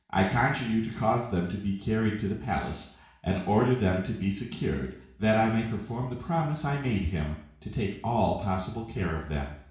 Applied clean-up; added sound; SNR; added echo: none; none; none; reverberation time 0.6 s.